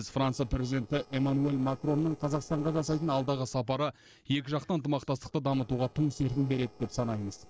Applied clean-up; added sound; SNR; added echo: neural separator model SepFormer DNS4.